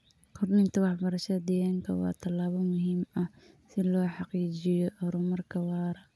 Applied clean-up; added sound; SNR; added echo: none; none; none; none.